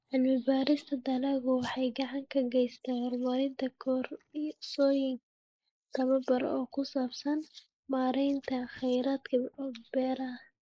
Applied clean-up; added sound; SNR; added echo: neural mask model Resemble Enhance denoiser.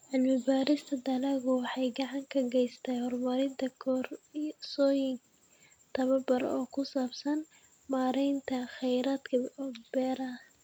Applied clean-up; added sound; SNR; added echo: none; none; none; none.